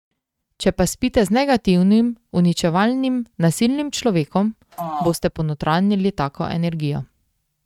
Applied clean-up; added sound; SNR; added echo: neural mask model RNNoise.